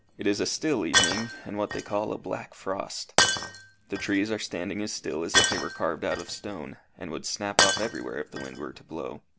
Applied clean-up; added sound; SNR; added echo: none; Shatter; -1 dB; none.